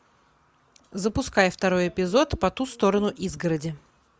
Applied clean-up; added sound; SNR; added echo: none; none; none; none.